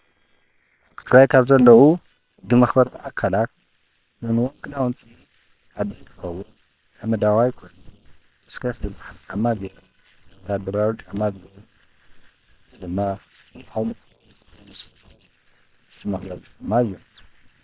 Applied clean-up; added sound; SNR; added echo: neural separator model SepFormer WHAM!.